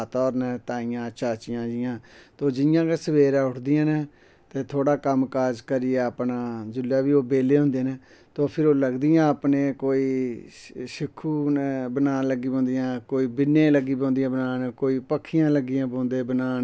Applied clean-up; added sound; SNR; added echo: none; none; none; none.